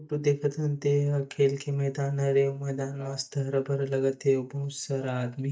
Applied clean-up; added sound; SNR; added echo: neural mask model DeepFilterNet 3.